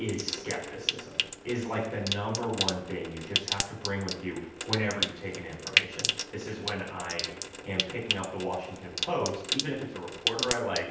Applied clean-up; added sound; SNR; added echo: none; Trickle, dribble / Sink (filling or washing) / Water tap, faucet; 0 dB; reverberation time 0.9 s.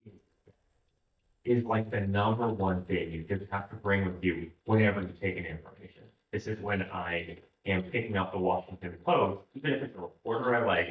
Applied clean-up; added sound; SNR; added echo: neural mask model DeepFilterNet 3.